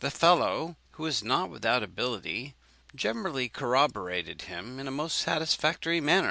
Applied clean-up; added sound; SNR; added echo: none; none; none; none.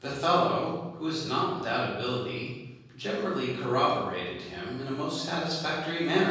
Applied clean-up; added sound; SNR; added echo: none; none; none; reverberation time 1.3 s.